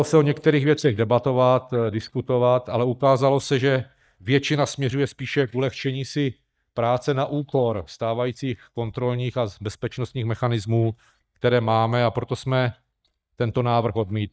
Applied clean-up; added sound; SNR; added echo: neural mask model DeepFilterNet 3.